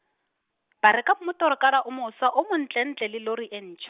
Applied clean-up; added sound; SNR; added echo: none; none; none; none.